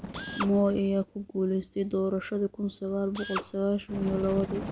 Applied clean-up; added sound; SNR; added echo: none; Bird + Drill; 11 dB; none.